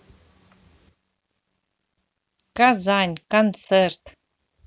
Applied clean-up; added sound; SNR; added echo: none; none; none; none.